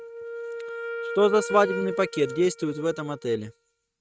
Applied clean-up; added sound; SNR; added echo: neural mask model RNNoise.